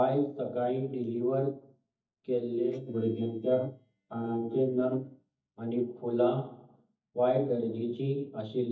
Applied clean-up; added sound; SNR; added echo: neural mask model DeepFilterNet 3.